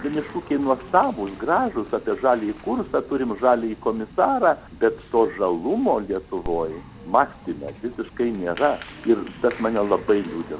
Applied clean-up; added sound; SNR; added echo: none; Applause; 18 dB; none.